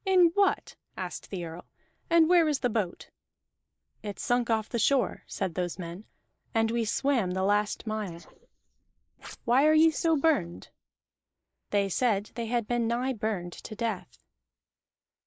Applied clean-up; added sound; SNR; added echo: neural mask model Resemble Enhance denoiser.